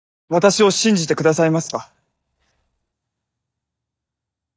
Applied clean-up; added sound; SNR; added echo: neural mask model DeepFilterNet 3.